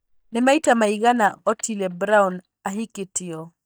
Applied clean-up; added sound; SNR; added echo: neural mask model DeepFilterNet 3.